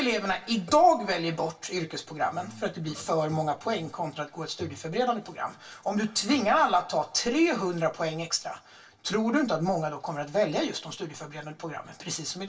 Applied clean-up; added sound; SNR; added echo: none; none; none; reverberation time 0.1 s.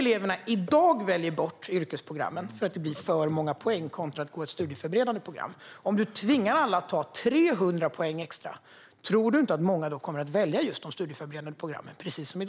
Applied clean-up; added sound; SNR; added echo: none; none; none; none.